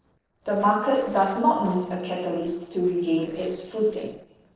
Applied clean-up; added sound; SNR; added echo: neural separator model SepFormer DNS4.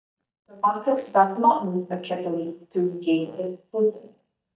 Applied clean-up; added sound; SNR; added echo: neural mask model DeepFilterNet 3.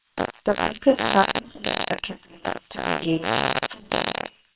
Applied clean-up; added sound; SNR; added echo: neural separator model SepFormer WHAMR!.